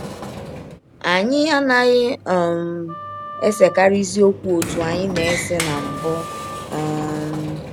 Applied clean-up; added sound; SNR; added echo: none; Sliding door + Wind instrument, woodwind instrument; 10 dB; none.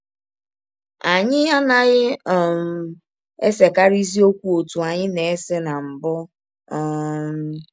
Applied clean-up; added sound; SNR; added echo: none; none; none; none.